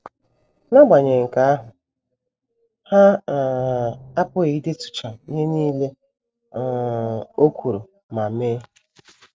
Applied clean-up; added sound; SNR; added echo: neural separator model SepFormer DNS4.